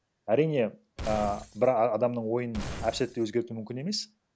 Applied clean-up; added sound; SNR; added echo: none; Glass; 11 dB; none.